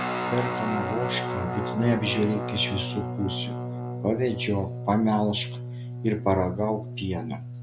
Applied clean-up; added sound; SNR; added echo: none; Guitar; 4 dB; none.